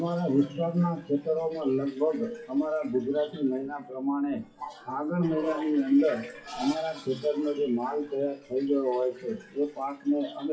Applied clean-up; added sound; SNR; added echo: classical method WPE with log-MMSE.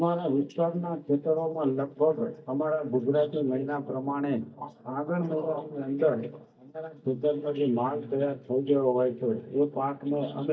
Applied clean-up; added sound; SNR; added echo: neural mask model DeepFilterNet 3.